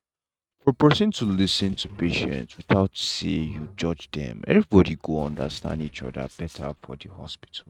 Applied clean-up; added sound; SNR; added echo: neural mask model RNNoise.